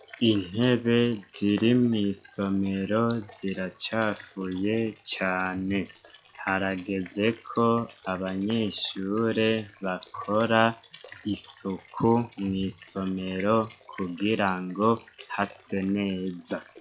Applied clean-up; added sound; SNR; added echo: classical method log-MMSE.